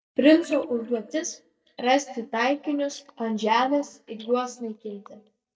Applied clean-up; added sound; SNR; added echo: neural mask model DeepFilterNet 3.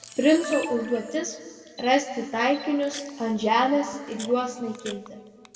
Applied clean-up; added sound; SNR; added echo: none; Camera; 18 dB; reverberation time 1.9 s.